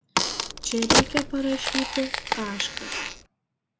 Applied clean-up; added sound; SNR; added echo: none; Crack; -4 dB; none.